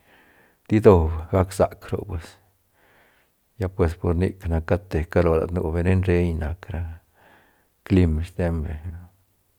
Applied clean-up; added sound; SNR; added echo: none; none; none; none.